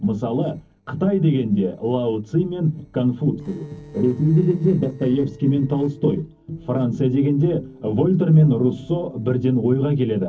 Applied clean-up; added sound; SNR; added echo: neural separator model SepFormer DNS4.